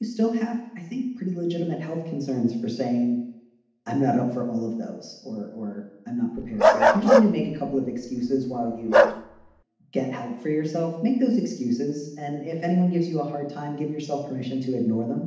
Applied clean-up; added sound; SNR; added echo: none; Bark; -4 dB; reverberation time 0.8 s.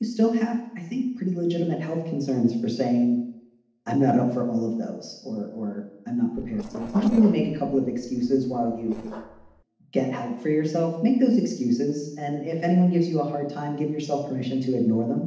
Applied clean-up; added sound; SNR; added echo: neural separator model SepFormer DNS4.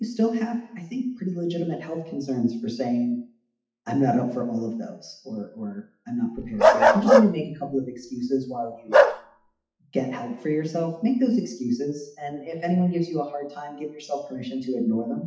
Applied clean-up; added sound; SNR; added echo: classical method WPE with log-MMSE.